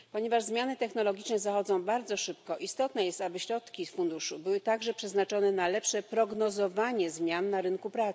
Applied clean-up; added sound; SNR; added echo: none; none; none; none.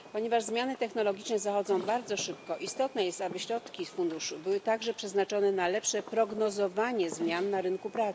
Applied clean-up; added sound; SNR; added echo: none; Dog + Fireworks; 18 dB; none.